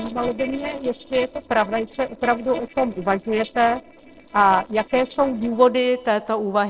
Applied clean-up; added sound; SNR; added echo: neural separator model SepFormer DNS4.